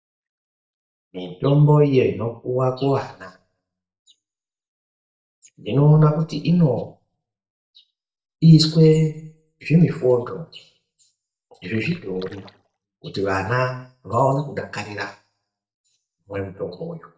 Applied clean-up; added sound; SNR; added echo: neural mask model DeepFilterNet 3.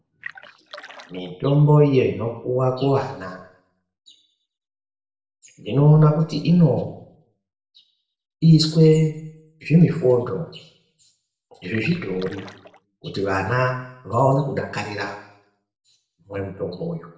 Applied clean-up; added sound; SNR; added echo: none; Splash, splatter; 19 dB; reverberation time 0.7 s.